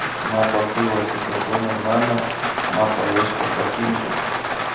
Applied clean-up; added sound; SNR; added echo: none; Rain; 0 dB; reverberation time 0.8 s.